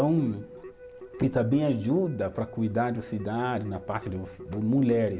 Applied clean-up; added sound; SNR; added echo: none; Keyboard (musical); 18 dB; none.